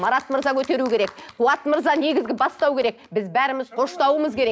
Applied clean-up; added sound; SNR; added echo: none; none; none; none.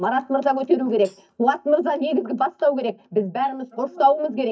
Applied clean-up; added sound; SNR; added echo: neural mask model DeepFilterNet 3.